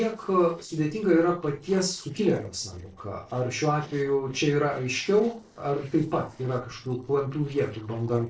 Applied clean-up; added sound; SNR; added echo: neural separator model SepFormer DNS4.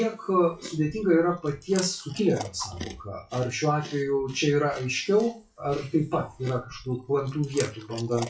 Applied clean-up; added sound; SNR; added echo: classical method WPE with log-MMSE.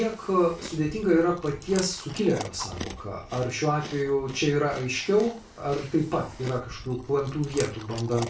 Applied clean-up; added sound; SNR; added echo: none; Chewing, mastication; 15 dB; reverberation time 0.3 s.